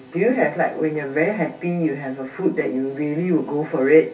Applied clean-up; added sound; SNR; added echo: none; none; none; reverberation time 0.3 s.